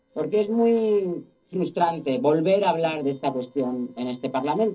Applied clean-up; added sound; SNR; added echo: neural separator model SepFormer DNS4.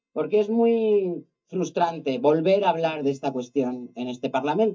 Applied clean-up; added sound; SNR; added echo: neural mask model DeepFilterNet 3.